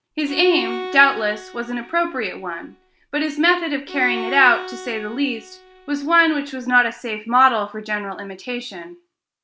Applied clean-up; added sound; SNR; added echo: none; Bowed string instrument; 12 dB; none.